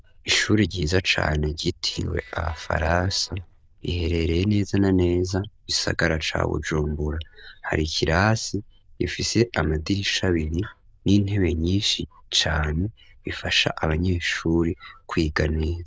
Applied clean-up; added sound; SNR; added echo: neural diffusion model UNIVERSE++.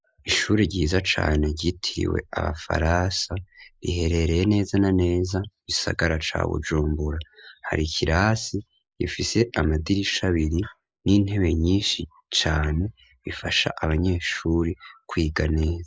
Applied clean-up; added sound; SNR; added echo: neural mask model Resemble Enhance denoiser.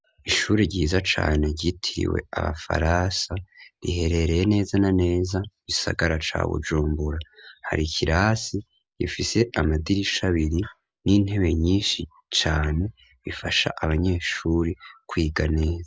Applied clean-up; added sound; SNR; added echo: none; none; none; none.